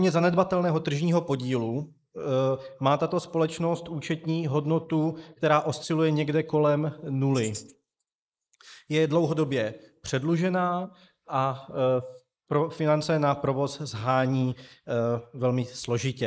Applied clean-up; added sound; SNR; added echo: neural mask model Resemble Enhance denoiser.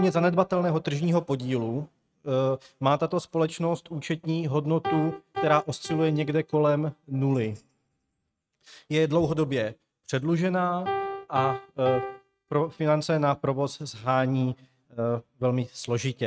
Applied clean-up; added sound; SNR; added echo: neural mask model RNNoise.